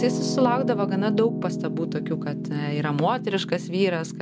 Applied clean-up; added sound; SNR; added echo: none; Piano; 3 dB; none.